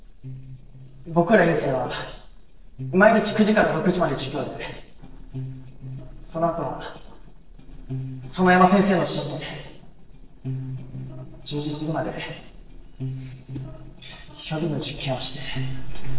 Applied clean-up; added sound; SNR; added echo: neural separator model SepFormer DNS4.